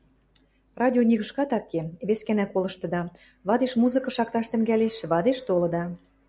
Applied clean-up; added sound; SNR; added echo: none; none; none; none.